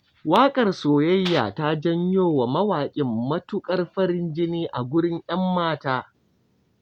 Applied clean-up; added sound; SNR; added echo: none; none; none; none.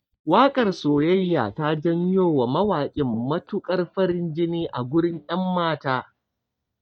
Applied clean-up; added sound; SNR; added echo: neural mask model DeepFilterNet 3.